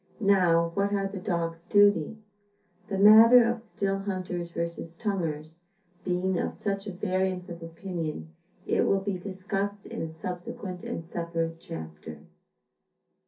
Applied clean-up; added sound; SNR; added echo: none; none; none; reverberation time 0.3 s.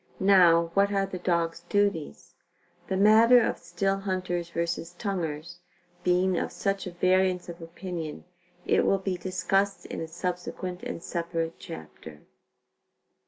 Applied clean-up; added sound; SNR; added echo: none; none; none; none.